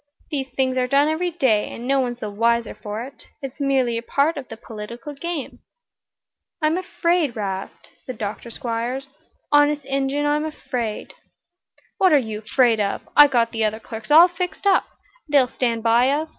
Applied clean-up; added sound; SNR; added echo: none; none; none; none.